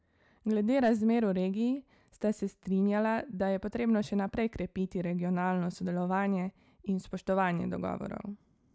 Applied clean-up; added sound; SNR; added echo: none; none; none; none.